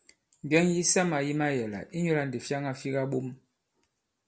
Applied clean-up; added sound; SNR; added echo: none; none; none; none.